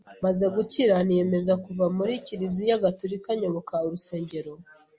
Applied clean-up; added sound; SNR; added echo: none; none; none; none.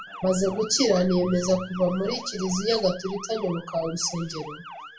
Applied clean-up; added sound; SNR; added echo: none; Motor vehicle (road) / Siren; 15 dB; reverberation time 0.3 s.